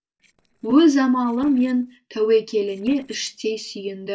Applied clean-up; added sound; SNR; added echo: neural separator model SepFormer DNS4.